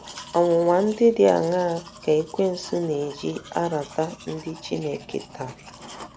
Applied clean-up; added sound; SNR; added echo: none; Domestic sounds, home sounds; 20 dB; none.